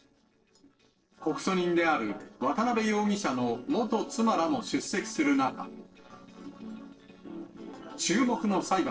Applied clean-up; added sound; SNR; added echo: neural separator model SepFormer DNS4.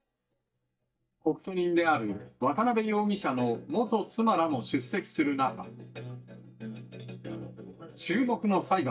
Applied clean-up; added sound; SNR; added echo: neural mask model DeepFilterNet 3.